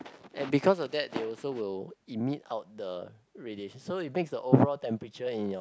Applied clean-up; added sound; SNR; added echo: none; none; none; none.